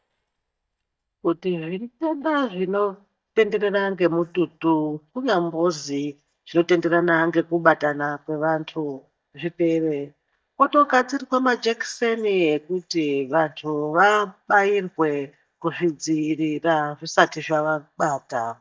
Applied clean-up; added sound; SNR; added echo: neural mask model DeepFilterNet 3.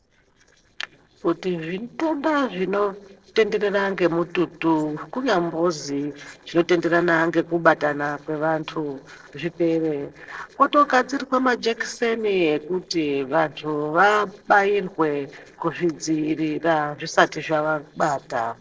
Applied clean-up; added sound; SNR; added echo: neural separator model SepFormer DNS4.